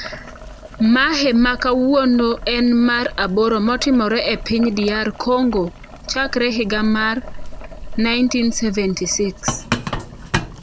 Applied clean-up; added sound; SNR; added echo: none; Boiling; 11 dB; none.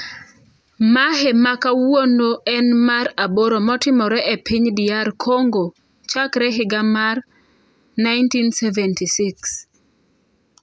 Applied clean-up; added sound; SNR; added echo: none; none; none; none.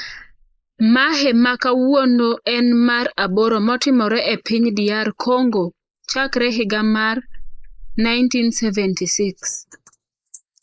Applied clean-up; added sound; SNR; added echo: neural mask model Resemble Enhance denoiser.